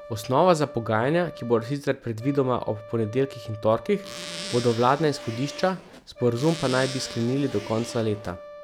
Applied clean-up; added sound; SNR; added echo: none; Zipper (clothing) + Brass instrument; 14 dB; none.